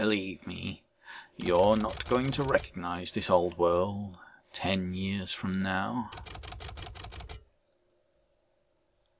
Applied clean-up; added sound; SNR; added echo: none; Typewriter; 13 dB; none.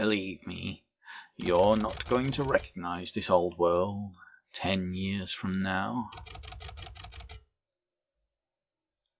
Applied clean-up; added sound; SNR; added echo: classical method log-MMSE.